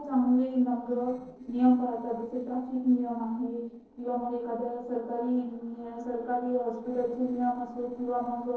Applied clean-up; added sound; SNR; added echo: neural separator model SepFormer DNS4.